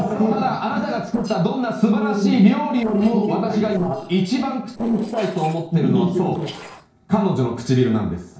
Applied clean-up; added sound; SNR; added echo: neural separator model SepFormer DNS4.